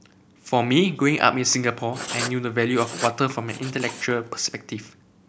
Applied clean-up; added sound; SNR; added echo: none; Writing; 11 dB; none.